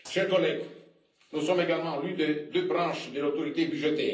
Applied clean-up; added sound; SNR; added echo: none; Hi-hat; 20 dB; reverberation time 0.6 s.